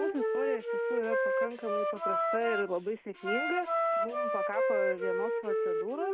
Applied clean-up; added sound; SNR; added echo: none; Wind instrument, woodwind instrument; -5 dB; none.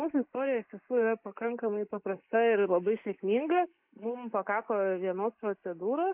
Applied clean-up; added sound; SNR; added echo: neural mask model Resemble Enhance denoiser.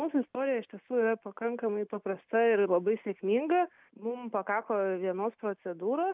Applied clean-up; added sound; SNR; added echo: none; none; none; none.